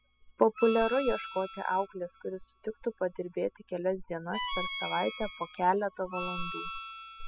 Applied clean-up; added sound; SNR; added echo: classical method spectral subtraction.